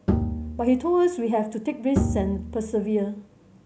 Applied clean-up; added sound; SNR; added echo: none; Bowed string instrument; 3 dB; none.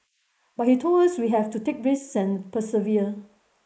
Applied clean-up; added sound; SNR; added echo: neural mask model Resemble Enhance denoiser.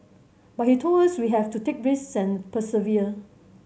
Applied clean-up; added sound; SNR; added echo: none; none; none; none.